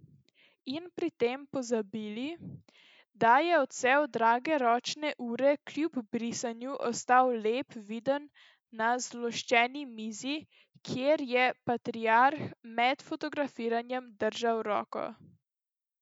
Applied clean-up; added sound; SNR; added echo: none; none; none; none.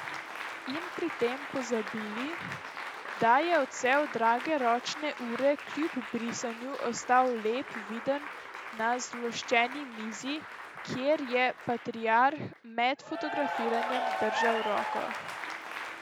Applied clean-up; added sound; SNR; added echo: none; Applause / Cheering; 7 dB; none.